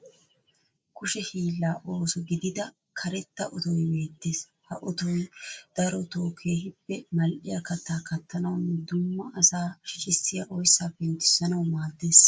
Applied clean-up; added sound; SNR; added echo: neural mask model Resemble Enhance denoiser.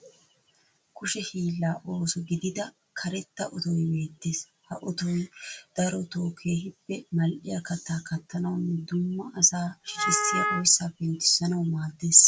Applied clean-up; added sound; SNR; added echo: none; Wind instrument, woodwind instrument; 3 dB; none.